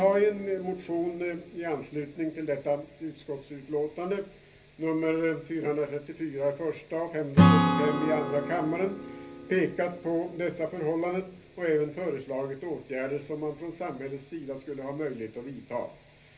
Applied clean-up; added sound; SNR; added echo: none; Acoustic guitar / Strum; 2 dB; reverberation time 0.3 s.